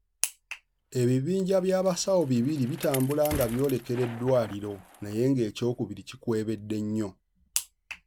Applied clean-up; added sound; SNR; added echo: none; Knock + Bicycle; 17 dB; none.